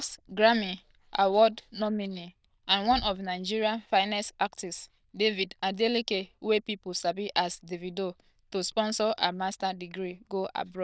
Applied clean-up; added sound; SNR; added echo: neural diffusion model UNIVERSE++.